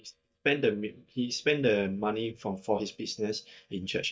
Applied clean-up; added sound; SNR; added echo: neural mask model DeepFilterNet 3.